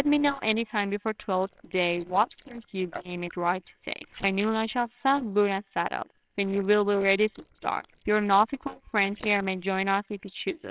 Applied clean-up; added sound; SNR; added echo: neural separator model SepFormer WHAMR!.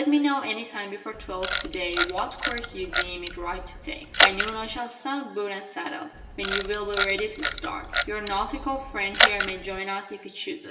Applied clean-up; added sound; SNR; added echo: none; Camera; -2 dB; reverberation time 1.9 s.